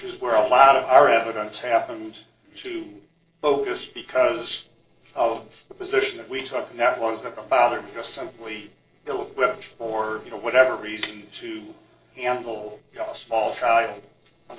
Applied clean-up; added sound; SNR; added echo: neural separator model SepFormer DNS4.